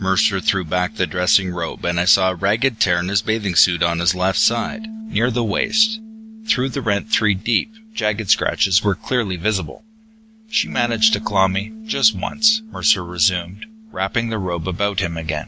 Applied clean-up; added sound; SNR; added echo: none; Bass guitar; 16 dB; none.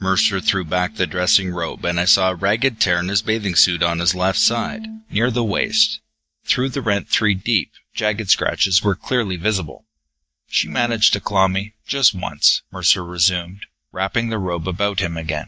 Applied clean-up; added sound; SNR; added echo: neural mask model DeepFilterNet 3.